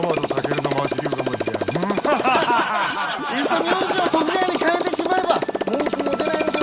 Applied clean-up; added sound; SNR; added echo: none; Motorcycle; 1 dB; none.